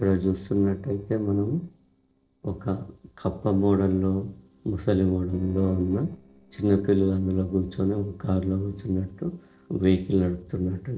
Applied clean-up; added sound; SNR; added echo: neural separator model SepFormer DNS4.